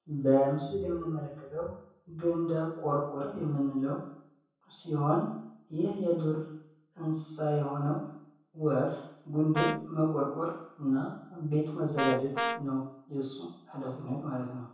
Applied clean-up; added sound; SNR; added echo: none; Brass instrument; 1 dB; reverberation time 0.7 s.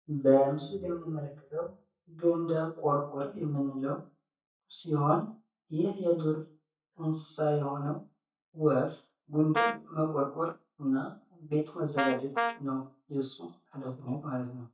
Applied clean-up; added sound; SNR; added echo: neural mask model DeepFilterNet 3.